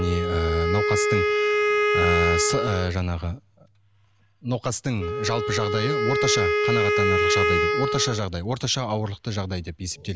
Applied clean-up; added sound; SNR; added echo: none; Wind instrument, woodwind instrument; -2 dB; none.